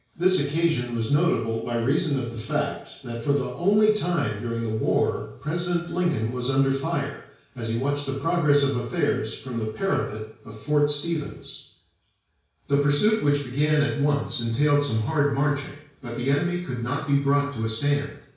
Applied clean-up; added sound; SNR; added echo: none; none; none; reverberation time 0.5 s.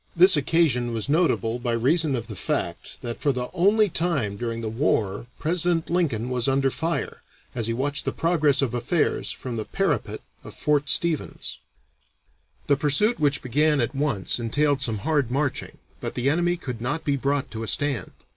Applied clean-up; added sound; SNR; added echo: none; none; none; none.